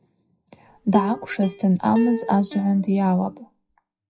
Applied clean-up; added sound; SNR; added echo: classical method WPE with log-MMSE.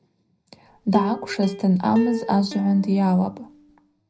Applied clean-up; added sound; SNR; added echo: none; Plucked string instrument; 12 dB; reverberation time 0.5 s.